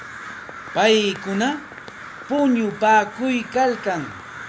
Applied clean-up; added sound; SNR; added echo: none; Crow; 14 dB; none.